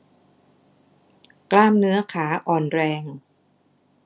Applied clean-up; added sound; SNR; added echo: none; none; none; none.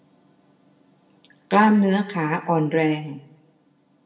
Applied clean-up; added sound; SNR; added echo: none; none; none; reverberation time 0.6 s.